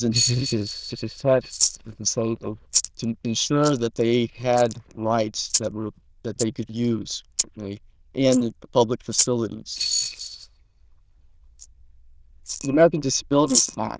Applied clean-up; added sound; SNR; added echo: neural diffusion model UNIVERSE++.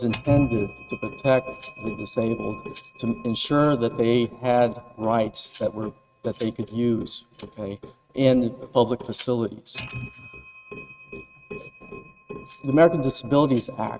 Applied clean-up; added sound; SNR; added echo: neural mask model RNNoise.